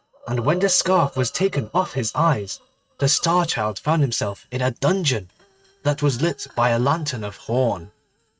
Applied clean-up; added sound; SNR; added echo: neural mask model RNNoise.